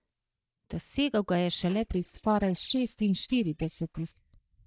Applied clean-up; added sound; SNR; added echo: neural mask model DeepFilterNet 3.